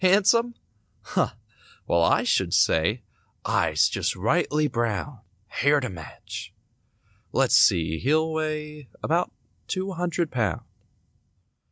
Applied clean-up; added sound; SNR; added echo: none; none; none; none.